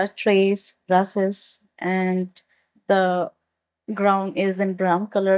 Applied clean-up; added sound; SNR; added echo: neural mask model DeepFilterNet 3.